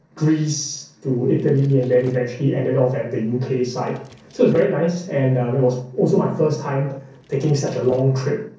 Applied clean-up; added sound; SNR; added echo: neural separator model SepFormer DNS4.